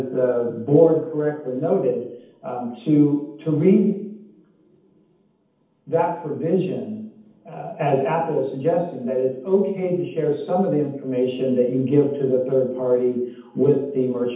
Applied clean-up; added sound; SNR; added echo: none; none; none; reverberation time 0.8 s.